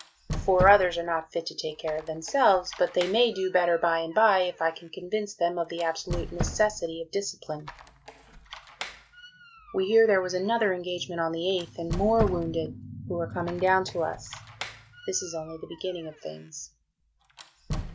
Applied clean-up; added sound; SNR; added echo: none; Squeak; 12 dB; none.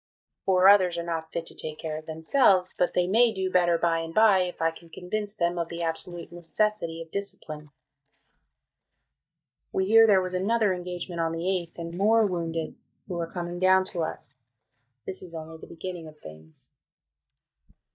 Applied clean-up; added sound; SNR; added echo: neural mask model DeepFilterNet 3.